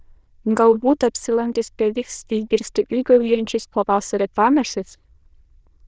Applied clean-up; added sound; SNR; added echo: neural diffusion model UNIVERSE++.